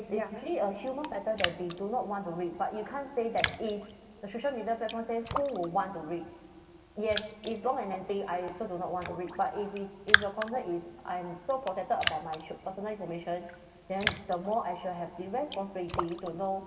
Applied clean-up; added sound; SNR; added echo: none; Raindrop; 5 dB; reverberation time 2.3 s.